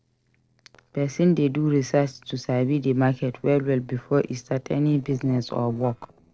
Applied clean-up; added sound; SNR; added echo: neural separator model SepFormer DNS4.